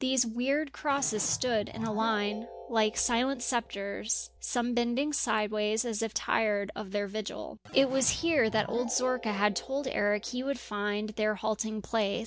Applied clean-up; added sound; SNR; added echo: none; Keyboard (musical); 18 dB; none.